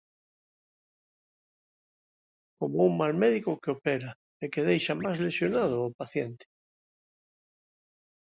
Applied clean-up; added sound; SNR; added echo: neural mask model Resemble Enhance denoiser.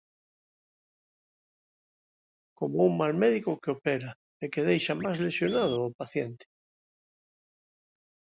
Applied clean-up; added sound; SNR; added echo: none; Scratching (performance technique); 17 dB; none.